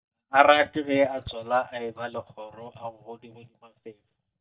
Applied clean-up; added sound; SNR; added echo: neural mask model DeepFilterNet 3.